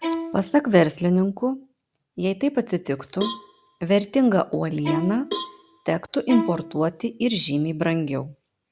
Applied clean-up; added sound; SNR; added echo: none; Bowed string instrument + Cowbell; 9 dB; none.